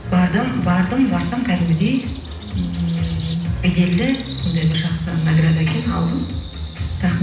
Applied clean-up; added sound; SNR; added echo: none; Bird vocalization, bird call, bird song; 13 dB; reverberation time 0.8 s.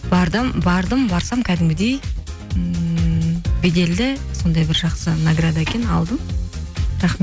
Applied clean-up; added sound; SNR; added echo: none; none; none; none.